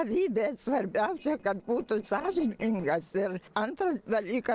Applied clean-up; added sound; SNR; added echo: neural separator model SepFormer DNS4.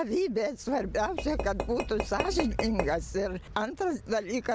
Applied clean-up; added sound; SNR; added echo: none; Tap / Glass; 4 dB; none.